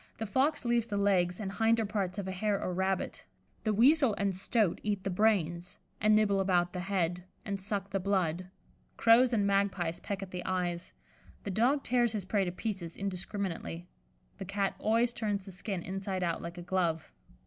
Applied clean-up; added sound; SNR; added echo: none; none; none; none.